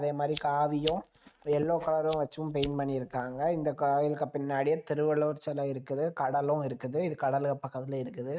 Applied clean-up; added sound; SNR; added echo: neural mask model RNNoise.